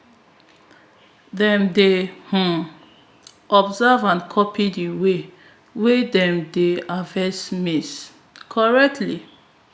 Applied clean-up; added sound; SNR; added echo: none; none; none; none.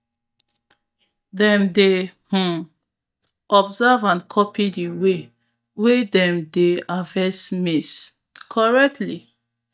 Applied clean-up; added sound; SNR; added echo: neural mask model DeepFilterNet 3.